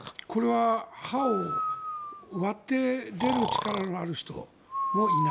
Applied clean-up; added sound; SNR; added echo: none; Breathing; 3 dB; none.